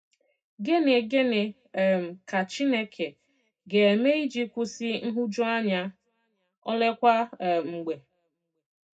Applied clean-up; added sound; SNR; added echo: none; none; none; reverberation time 0.2 s.